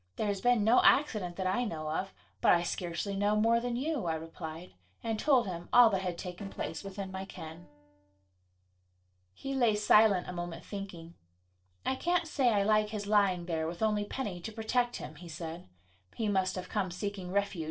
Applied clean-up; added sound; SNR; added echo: neural separator model SepFormer DNS4.